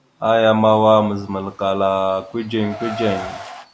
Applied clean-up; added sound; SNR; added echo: none; Car; 15 dB; none.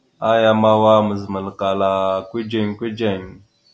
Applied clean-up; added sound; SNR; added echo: none; none; none; none.